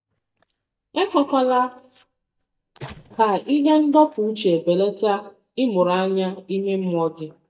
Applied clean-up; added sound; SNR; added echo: neural mask model DeepFilterNet 3.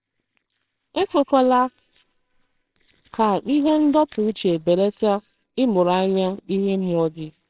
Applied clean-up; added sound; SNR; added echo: neural separator model SepFormer WHAMR!.